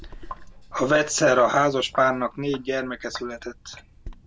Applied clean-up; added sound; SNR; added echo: none; Sink (filling or washing); 17 dB; none.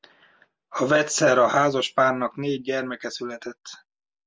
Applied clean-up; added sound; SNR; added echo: none; none; none; none.